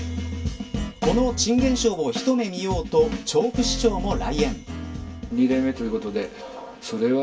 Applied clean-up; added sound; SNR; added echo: none; none; none; reverberation time 0.1 s.